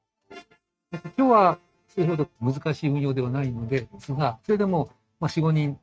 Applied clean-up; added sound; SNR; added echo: neural mask model RNNoise.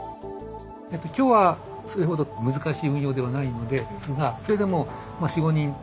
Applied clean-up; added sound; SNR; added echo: none; none; none; none.